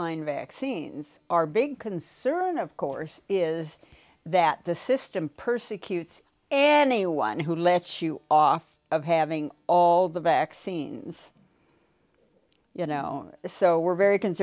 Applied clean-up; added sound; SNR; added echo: none; none; none; none.